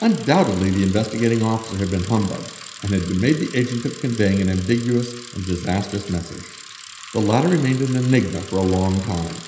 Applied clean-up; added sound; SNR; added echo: none; Bicycle; 17 dB; reverberation time 0.9 s.